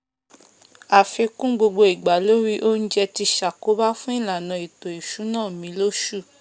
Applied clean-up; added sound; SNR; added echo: none; none; none; none.